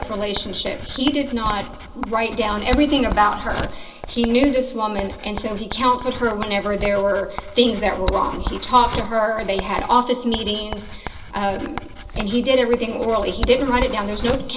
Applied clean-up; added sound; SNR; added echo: none; Writing; 9 dB; reverberation time 0.2 s.